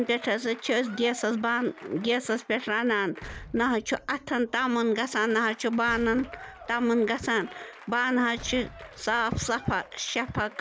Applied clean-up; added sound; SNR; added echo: none; Explosion + Applause / Crowd; 18 dB; none.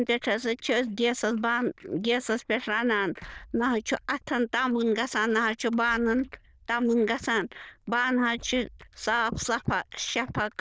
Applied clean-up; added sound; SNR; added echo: neural diffusion model UNIVERSE++.